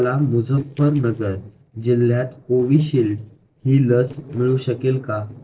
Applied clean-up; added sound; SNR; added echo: neural separator model SepFormer DNS4.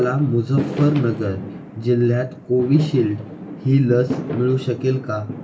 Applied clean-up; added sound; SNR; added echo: none; Fireworks; 10 dB; reverberation time 0.2 s.